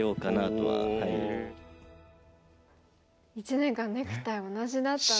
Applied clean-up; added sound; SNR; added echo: none; none; none; none.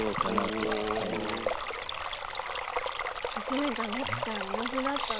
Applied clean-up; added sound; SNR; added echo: none; Stream; -1 dB; none.